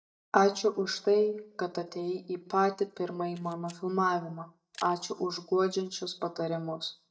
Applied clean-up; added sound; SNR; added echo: neural mask model DeepFilterNet 3.